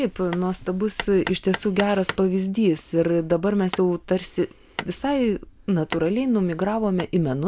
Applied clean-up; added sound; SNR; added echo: none; Hammer; 15 dB; none.